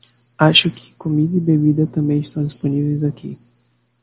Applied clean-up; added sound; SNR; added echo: none; none; none; none.